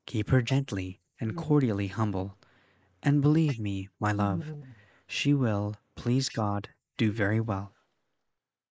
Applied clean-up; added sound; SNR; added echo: neural mask model Resemble Enhance denoiser.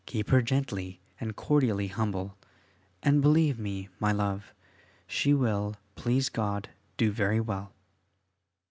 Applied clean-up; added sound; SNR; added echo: none; none; none; none.